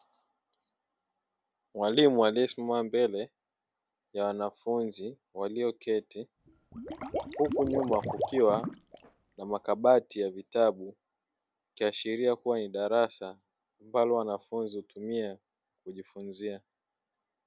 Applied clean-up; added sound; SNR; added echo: none; Water / Liquid; 6 dB; none.